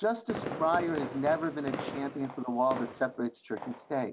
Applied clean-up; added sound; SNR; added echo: none; Fireworks; 9 dB; none.